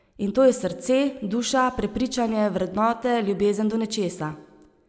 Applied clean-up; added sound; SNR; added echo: none; none; none; none.